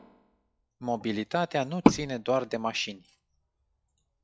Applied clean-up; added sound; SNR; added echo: classical method log-MMSE.